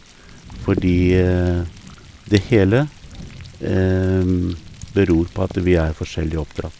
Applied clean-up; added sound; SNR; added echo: none; Thunder; 15 dB; none.